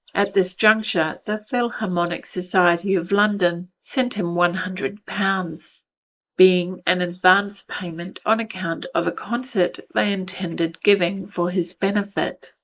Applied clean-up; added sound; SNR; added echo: neural mask model Resemble Enhance denoiser.